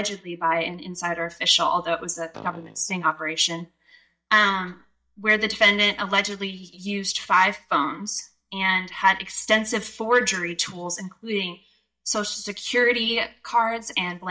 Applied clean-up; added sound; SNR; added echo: neural mask model DeepFilterNet 3.